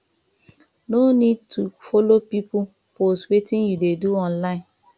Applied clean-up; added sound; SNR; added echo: none; none; none; none.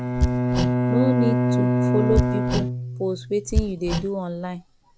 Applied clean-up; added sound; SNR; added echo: none; Bowed string instrument + Hammer; -5 dB; none.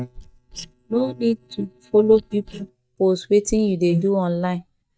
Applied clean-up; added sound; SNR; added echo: neural mask model DeepFilterNet 3.